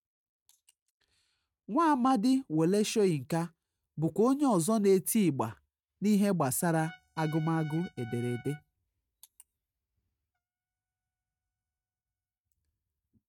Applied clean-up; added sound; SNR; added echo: neural mask model RNNoise.